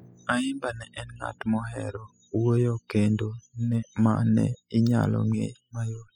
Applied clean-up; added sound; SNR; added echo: classical method spectral subtraction.